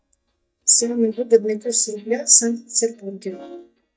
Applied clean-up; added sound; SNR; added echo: neural mask model DeepFilterNet 3.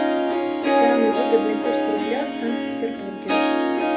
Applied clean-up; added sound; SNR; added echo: none; Harp; -3 dB; reverberation time 0.3 s.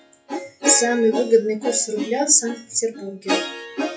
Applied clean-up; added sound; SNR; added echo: classical method WPE with log-MMSE.